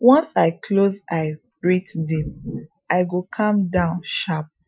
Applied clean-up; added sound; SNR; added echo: classical method Wiener filter.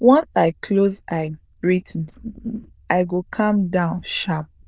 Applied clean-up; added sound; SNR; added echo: neural diffusion model UNIVERSE++.